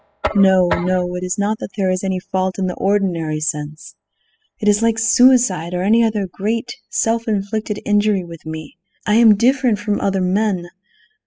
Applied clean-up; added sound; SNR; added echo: classical method spectral subtraction.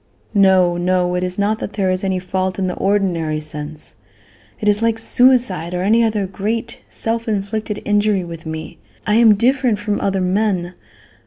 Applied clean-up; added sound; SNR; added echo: none; none; none; none.